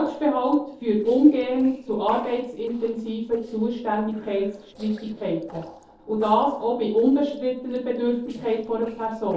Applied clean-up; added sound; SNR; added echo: neural separator model SepFormer DNS4.